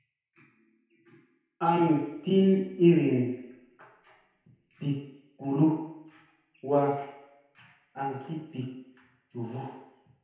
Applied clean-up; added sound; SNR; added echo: none; none; none; reverberation time 1.0 s.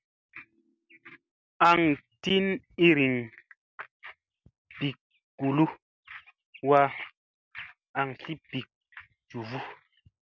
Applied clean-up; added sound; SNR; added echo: none; none; none; none.